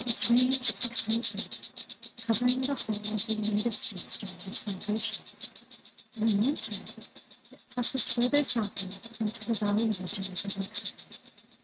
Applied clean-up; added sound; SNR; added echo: neural mask model RNNoise.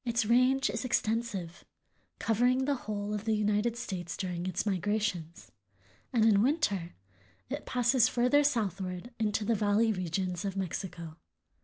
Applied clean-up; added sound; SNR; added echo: none; none; none; none.